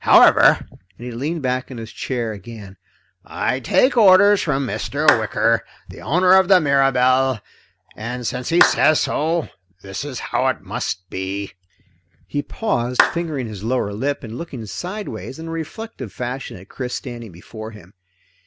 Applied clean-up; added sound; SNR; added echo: none; Clapping; 4 dB; none.